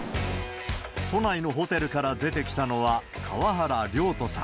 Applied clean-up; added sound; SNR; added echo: none; none; none; none.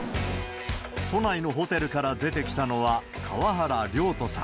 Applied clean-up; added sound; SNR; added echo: none; Piano; 18 dB; none.